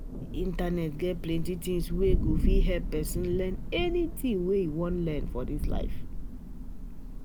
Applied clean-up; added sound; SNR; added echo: none; Thunder; -1 dB; none.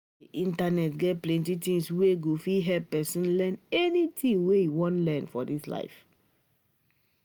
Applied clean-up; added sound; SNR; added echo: none; none; none; none.